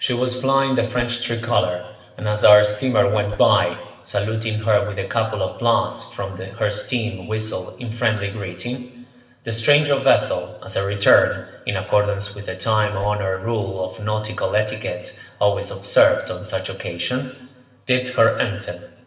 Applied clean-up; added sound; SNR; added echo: none; Whoosh, swoosh, swish; 18 dB; reverberation time 1.0 s.